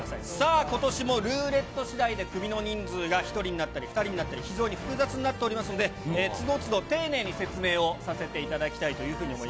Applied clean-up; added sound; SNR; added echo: none; none; none; none.